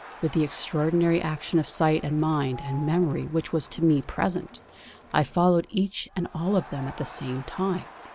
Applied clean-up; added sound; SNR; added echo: none; Crowd; 19 dB; none.